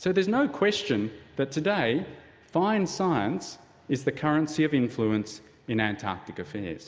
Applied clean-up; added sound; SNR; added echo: none; none; none; none.